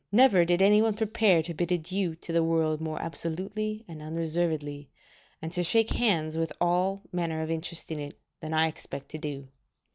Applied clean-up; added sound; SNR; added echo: none; none; none; none.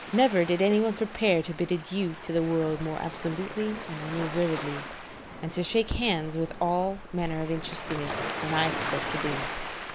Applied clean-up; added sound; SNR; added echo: none; Waves, surf; 8 dB; none.